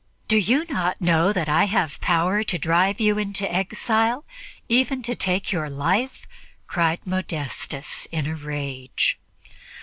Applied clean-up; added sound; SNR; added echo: none; none; none; none.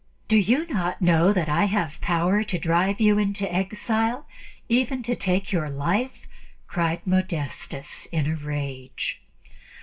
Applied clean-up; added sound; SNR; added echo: none; none; none; reverberation time 0.2 s.